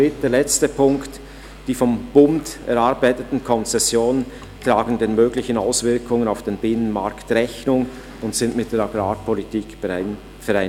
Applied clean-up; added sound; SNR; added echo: none; none; none; none.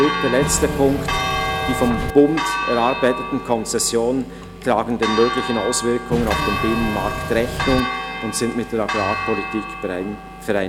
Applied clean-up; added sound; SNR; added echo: none; Engine / Mechanisms + Church bell; 4 dB; none.